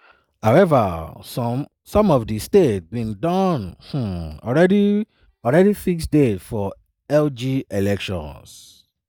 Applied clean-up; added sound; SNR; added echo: neural mask model DeepFilterNet 3.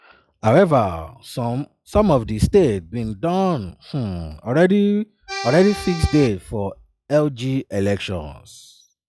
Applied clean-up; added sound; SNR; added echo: classical method log-MMSE.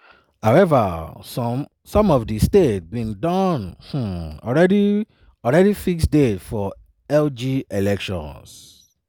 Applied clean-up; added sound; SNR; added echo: none; none; none; none.